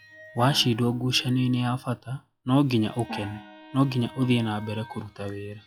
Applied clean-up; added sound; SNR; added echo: classical method log-MMSE.